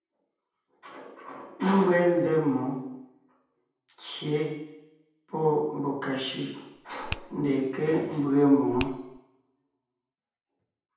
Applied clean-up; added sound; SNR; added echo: none; Finger snapping; 11 dB; reverberation time 0.8 s.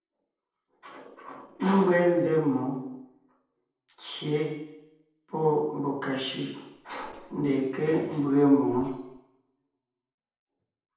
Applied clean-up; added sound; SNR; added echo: neural separator model SepFormer DNS4.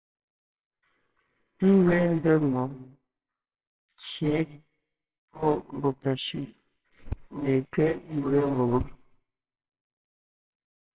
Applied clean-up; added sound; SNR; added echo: neural separator model SepFormer WHAMR!.